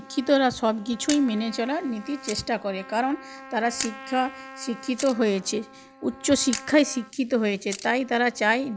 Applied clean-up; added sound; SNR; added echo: none; Trumpet + Camera; 15 dB; none.